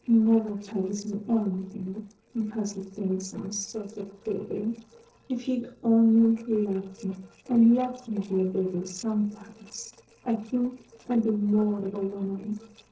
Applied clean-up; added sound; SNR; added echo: neural separator model SepFormer DNS4.